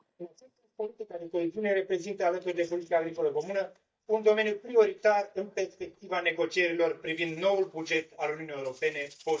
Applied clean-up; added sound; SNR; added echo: neural mask model DeepFilterNet 3.